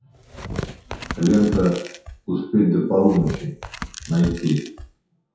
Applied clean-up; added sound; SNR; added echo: classical method WPE with log-MMSE.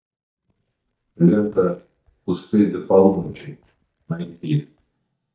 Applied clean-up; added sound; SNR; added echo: neural mask model DeepFilterNet 3.